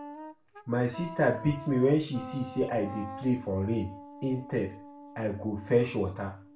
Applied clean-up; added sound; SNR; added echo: none; Wind instrument, woodwind instrument; 15 dB; reverberation time 0.3 s.